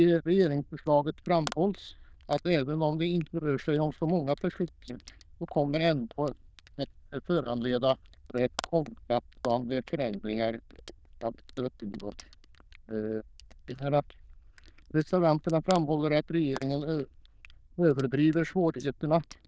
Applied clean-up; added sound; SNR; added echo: neural diffusion model UNIVERSE++.